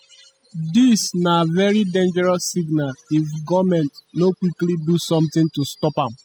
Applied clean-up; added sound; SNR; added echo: classical method spectral subtraction.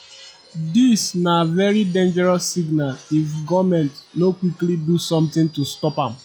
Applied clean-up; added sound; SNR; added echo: classical method log-MMSE.